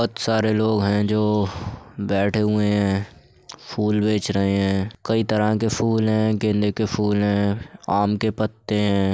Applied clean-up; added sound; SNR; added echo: none; none; none; none.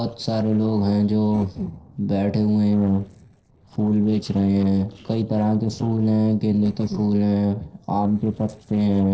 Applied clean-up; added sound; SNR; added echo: neural separator model SepFormer DNS4.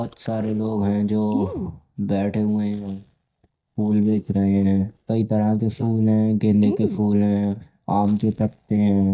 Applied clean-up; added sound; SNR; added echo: neural mask model DeepFilterNet 3.